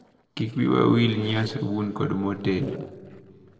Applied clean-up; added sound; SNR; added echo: neural separator model SepFormer DNS4.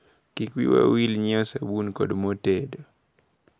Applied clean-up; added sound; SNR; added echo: none; none; none; none.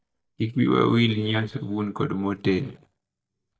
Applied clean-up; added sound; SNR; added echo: neural mask model DeepFilterNet 3.